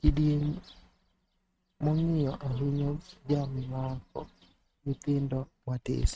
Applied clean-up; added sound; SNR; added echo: neural mask model RNNoise.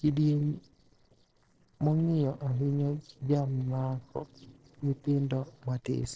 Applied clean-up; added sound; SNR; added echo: neural separator model SepFormer DNS4.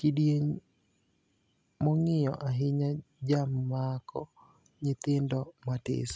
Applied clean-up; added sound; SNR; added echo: none; none; none; none.